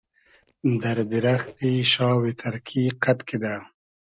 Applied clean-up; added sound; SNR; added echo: neural mask model RNNoise.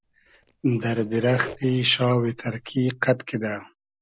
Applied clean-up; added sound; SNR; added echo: none; Squeak; 19 dB; none.